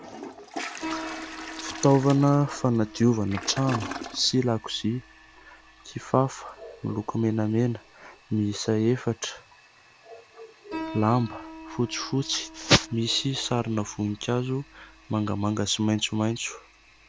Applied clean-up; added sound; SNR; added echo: none; Piano + Toilet flush; 14 dB; none.